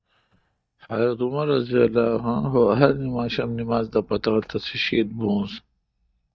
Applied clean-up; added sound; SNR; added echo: neural mask model DeepFilterNet 3.